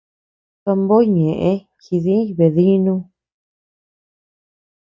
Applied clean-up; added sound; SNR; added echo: none; none; none; none.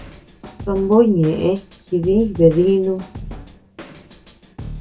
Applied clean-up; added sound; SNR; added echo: none; Drum kit; 16 dB; reverberation time 0.2 s.